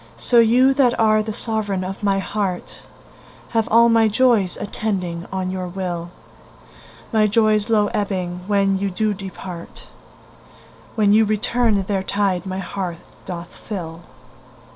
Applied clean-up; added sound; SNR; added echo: none; none; none; none.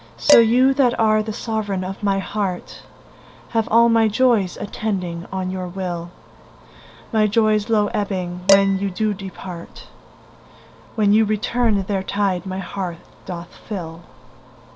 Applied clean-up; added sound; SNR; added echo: none; Dishes, pots, and pans; 5 dB; none.